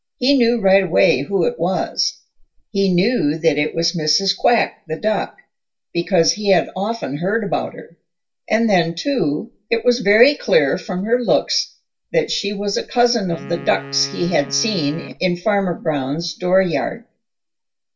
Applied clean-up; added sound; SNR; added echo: none; Wind instrument, woodwind instrument; 16 dB; reverberation time 0.2 s.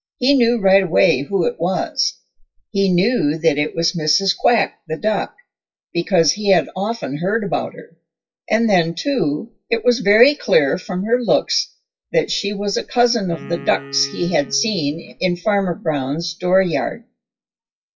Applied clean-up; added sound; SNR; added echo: classical method WPE with log-MMSE.